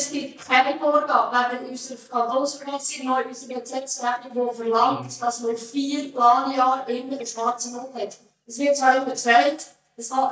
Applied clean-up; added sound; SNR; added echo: neural mask model DeepFilterNet 3.